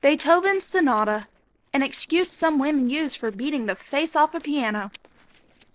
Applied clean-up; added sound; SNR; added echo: neural separator model SepFormer DNS4.